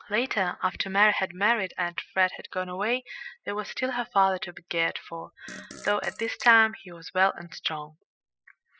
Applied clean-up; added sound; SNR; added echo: classical method spectral subtraction.